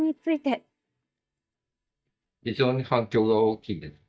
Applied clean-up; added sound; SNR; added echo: neural mask model DeepFilterNet 3.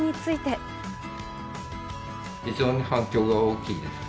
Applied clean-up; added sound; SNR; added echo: none; Wind instrument, woodwind instrument; 14 dB; none.